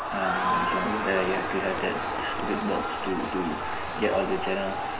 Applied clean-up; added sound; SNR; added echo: none; Crowd; 0 dB; reverberation time 1.4 s.